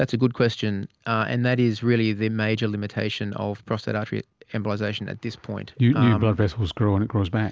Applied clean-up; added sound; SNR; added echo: none; none; none; none.